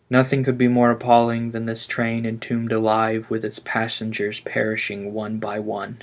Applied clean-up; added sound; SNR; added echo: none; none; none; none.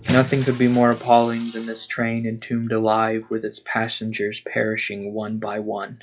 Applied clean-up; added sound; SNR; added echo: classical method log-MMSE.